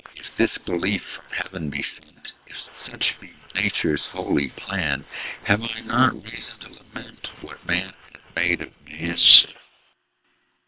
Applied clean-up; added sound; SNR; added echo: neural separator model SepFormer WHAM!.